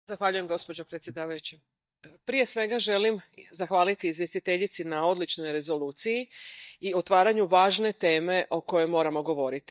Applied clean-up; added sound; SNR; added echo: neural mask model DeepFilterNet 3.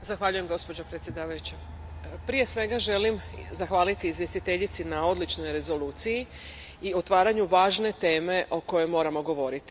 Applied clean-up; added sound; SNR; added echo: none; Train; 16 dB; none.